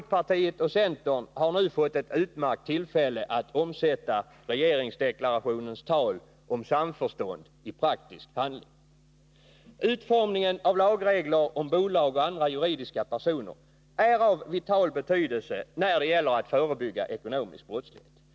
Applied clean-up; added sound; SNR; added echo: none; none; none; none.